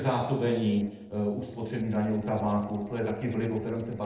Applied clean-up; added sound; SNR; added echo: neural separator model SepFormer DNS4.